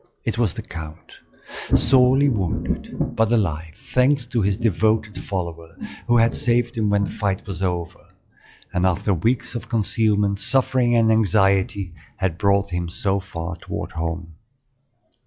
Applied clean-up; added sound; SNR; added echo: classical method log-MMSE.